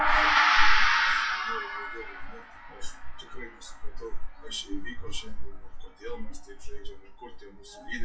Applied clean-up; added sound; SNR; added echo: classical method WPE with log-MMSE.